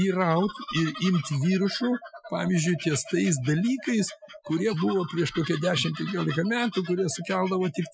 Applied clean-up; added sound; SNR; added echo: classical method Wiener filter.